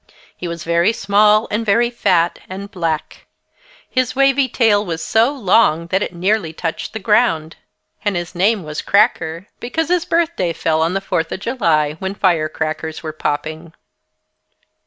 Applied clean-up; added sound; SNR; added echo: none; none; none; none.